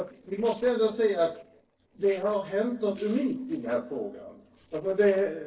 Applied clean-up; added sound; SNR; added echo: neural separator model SepFormer DNS4.